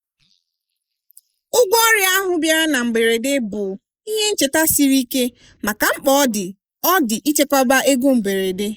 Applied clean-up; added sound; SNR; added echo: neural mask model Resemble Enhance denoiser.